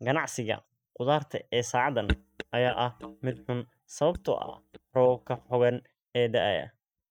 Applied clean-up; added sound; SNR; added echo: neural mask model DeepFilterNet 3.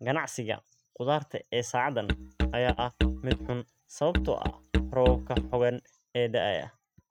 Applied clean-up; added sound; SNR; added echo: neural mask model RNNoise.